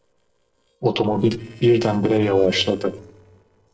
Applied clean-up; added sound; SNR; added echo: neural separator model SepFormer DNS4.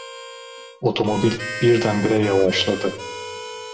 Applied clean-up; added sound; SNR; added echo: none; Harmonica; 11 dB; reverberation time 0.7 s.